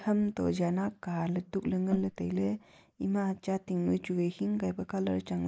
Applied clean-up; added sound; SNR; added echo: neural mask model Resemble Enhance denoiser.